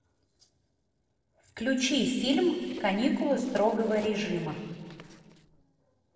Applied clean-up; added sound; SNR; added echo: neural separator model SepFormer DNS4.